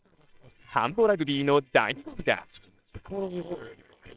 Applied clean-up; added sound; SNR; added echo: neural separator model SepFormer WHAMR!.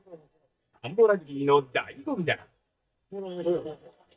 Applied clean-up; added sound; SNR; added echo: neural mask model DeepFilterNet 3.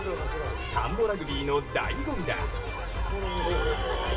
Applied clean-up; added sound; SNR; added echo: none; Trumpet; 17 dB; reverberation time 2.8 s.